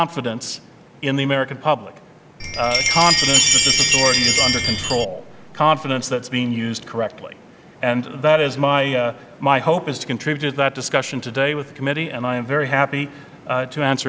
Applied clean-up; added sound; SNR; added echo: none; Chime; -3 dB; none.